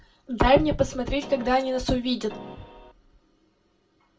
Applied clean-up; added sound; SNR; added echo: none; Keyboard (musical); 16 dB; reverberation time 0.2 s.